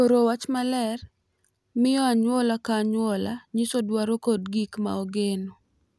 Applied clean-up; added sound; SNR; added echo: none; none; none; none.